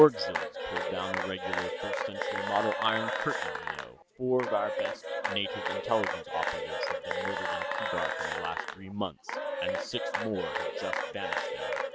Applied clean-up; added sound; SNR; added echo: none; Applause / Cheering / Clapping; 0 dB; none.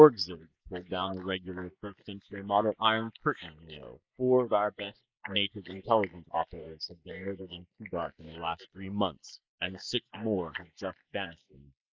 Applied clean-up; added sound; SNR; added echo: neural mask model Resemble Enhance denoiser.